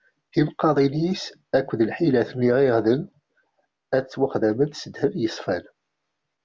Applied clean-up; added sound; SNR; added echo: none; none; none; none.